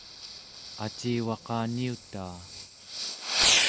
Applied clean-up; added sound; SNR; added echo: none; Fireworks; -4 dB; none.